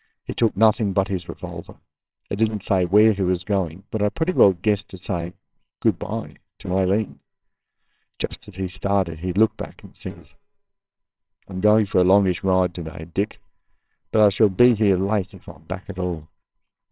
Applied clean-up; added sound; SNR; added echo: neural separator model SepFormer WHAMR!.